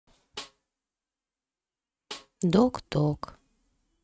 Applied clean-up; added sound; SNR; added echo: neural mask model RNNoise.